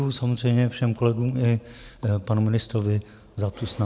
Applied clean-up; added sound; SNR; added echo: none; none; none; none.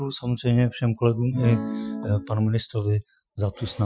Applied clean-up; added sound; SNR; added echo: classical method Wiener filter.